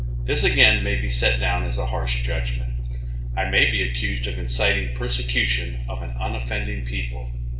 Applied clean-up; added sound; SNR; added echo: none; none; none; reverberation time 0.9 s.